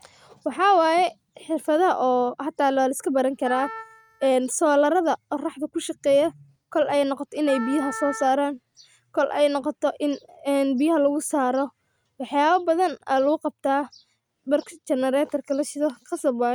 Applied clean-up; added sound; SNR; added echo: neural mask model RNNoise.